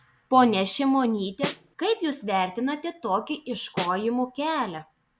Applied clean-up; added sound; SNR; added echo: none; Snare drum; 6 dB; none.